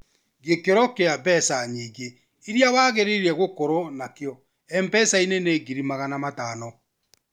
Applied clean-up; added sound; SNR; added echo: none; none; none; none.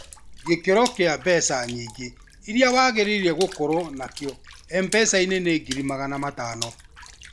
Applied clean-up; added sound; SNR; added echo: none; Water / Splash, splatter; 16 dB; none.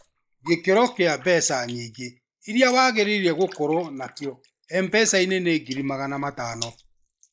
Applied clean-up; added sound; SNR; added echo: neural mask model Resemble Enhance denoiser.